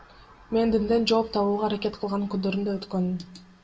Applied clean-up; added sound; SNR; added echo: none; none; none; reverberation time 0.8 s.